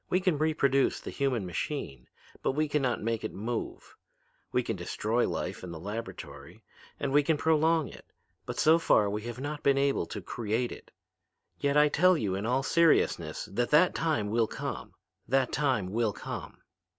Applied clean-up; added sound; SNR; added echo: none; none; none; none.